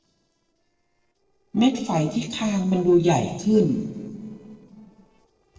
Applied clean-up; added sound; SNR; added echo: neural separator model SepFormer DNS4.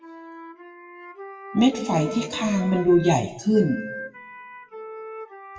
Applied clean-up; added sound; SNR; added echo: classical method WPE with log-MMSE.